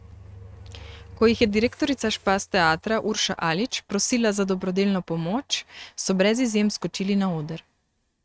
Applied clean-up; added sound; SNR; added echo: neural mask model RNNoise.